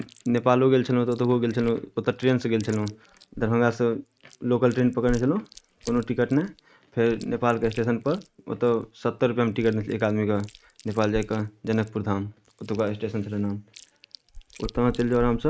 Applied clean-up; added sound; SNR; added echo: neural mask model RNNoise.